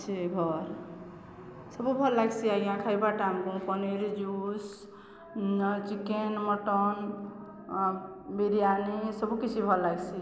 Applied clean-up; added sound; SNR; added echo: none; none; none; none.